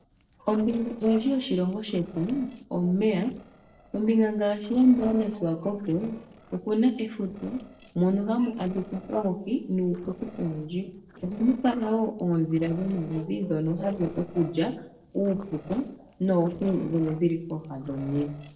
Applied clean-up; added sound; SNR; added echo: neural separator model SepFormer DNS4.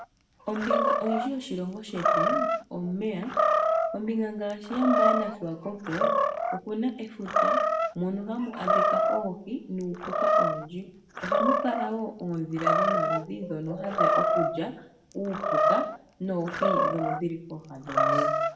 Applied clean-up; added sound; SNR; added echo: none; Animal; -5 dB; reverberation time 0.6 s.